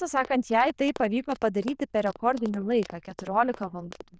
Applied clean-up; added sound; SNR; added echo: neural diffusion model UNIVERSE++.